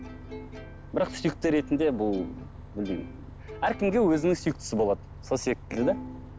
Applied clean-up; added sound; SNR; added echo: none; Bus + Plucked string instrument; 12 dB; none.